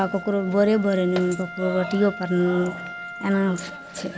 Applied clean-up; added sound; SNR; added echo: none; Wind instrument, woodwind instrument; 14 dB; none.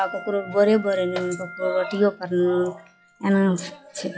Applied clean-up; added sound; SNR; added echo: classical method log-MMSE.